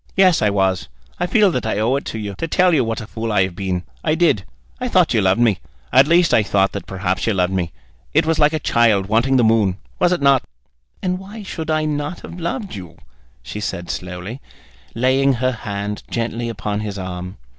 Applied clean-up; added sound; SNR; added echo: none; none; none; none.